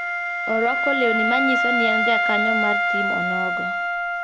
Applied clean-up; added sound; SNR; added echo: none; Wind instrument, woodwind instrument; -4 dB; none.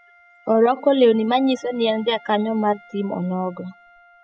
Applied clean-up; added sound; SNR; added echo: classical method spectral subtraction.